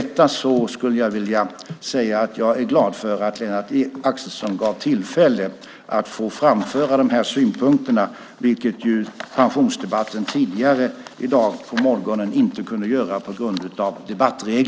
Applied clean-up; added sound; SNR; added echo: none; none; none; none.